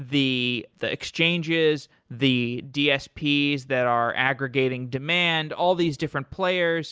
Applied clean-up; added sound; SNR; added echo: none; none; none; none.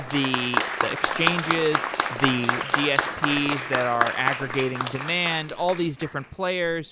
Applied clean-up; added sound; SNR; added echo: none; Applause; 2 dB; none.